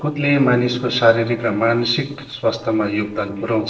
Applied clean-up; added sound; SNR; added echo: neural separator model SepFormer DNS4.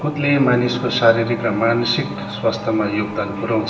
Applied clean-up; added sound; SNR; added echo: none; Race car, auto racing / Accelerating, revving, vroom; 11 dB; reverberation time 0.7 s.